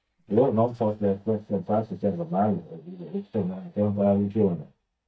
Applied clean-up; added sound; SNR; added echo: neural mask model DeepFilterNet 3.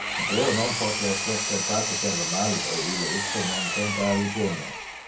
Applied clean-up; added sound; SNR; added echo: none; Engine; 0 dB; reverberation time 0.3 s.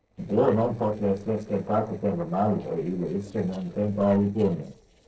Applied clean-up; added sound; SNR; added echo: neural separator model SepFormer DNS4.